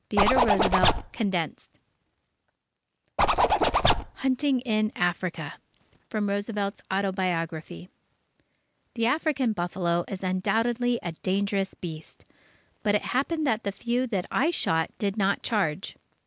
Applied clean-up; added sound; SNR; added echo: none; Zipper (clothing); -4 dB; none.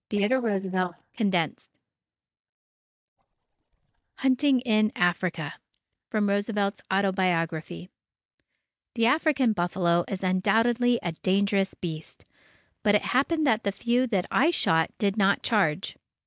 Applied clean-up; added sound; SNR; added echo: neural mask model DeepFilterNet 3.